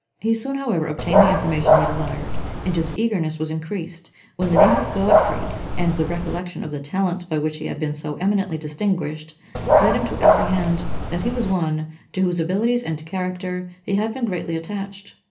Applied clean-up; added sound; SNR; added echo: none; Dog; -4 dB; reverberation time 0.3 s.